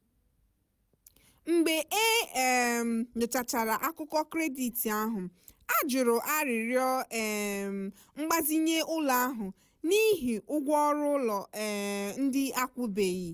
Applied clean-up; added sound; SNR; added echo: none; none; none; none.